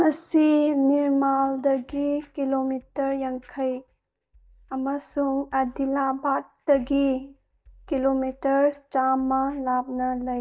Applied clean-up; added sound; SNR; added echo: neural mask model DeepFilterNet 3.